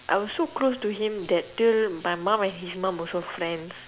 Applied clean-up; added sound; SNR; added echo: none; none; none; none.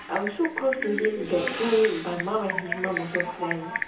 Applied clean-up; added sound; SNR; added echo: none; Typing; 5 dB; reverberation time 0.6 s.